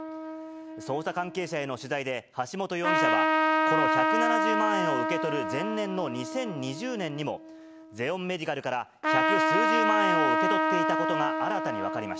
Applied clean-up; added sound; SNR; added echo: none; Trumpet; -4 dB; none.